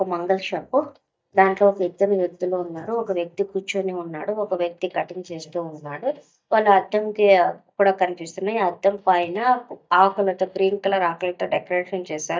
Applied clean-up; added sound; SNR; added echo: neural mask model DeepFilterNet 3.